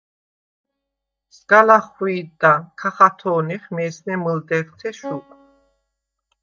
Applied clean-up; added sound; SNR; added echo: neural mask model DeepFilterNet 3.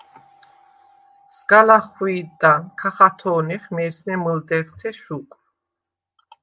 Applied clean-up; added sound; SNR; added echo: none; none; none; none.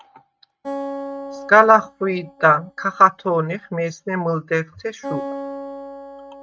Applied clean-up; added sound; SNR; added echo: neural mask model RNNoise.